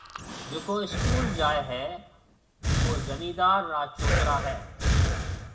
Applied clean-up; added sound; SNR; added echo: none; Breathing; -2 dB; reverberation time 0.2 s.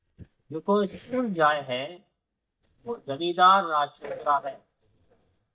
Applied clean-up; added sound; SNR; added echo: neural mask model DeepFilterNet 3.